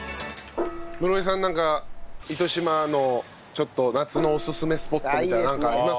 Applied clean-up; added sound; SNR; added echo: none; Gong; 6 dB; none.